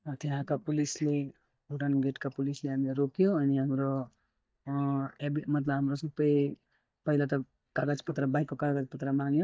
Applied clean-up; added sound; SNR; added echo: neural mask model DeepFilterNet 3.